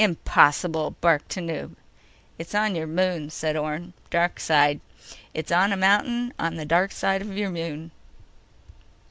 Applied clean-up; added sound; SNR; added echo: none; none; none; none.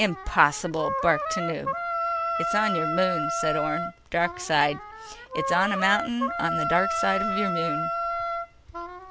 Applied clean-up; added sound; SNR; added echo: none; Wind instrument, woodwind instrument; 2 dB; none.